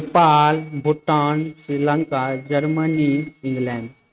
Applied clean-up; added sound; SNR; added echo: neural mask model RNNoise.